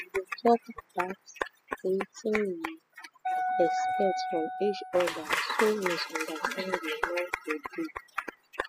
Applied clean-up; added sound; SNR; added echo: classical method spectral subtraction.